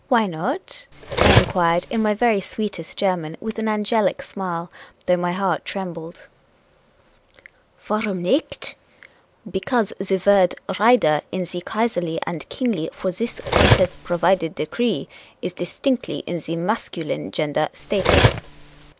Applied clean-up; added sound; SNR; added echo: none; Cutlery, silverware; -3 dB; none.